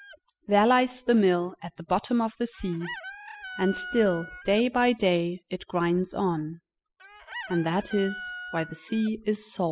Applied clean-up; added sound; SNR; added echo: classical method spectral subtraction.